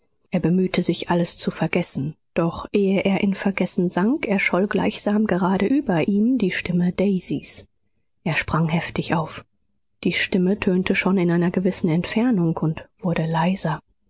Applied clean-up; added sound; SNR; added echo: none; none; none; none.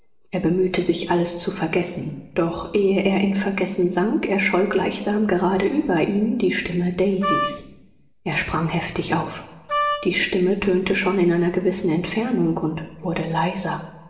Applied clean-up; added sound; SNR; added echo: none; Wind instrument, woodwind instrument; 3 dB; reverberation time 1.0 s.